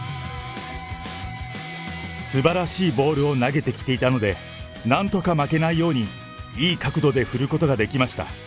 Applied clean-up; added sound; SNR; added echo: none; none; none; none.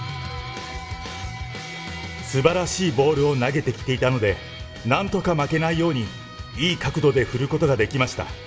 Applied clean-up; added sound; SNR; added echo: none; none; none; reverberation time 1.0 s.